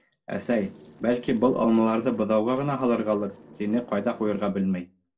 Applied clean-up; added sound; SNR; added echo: neural separator model SepFormer DNS4.